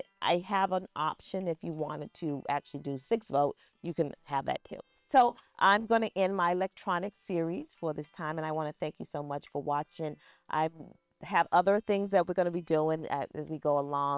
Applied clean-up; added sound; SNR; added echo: neural separator model SepFormer WHAM!.